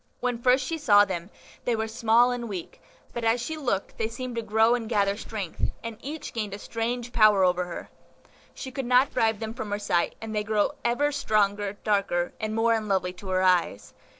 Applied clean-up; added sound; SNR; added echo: neural separator model SepFormer DNS4.